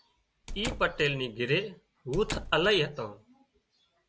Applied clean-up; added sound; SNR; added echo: none; Squeak / Slam / Wood; 9 dB; none.